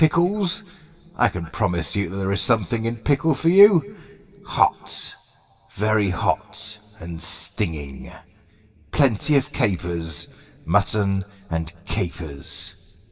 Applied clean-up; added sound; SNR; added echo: none; none; none; reverberation time 2.7 s.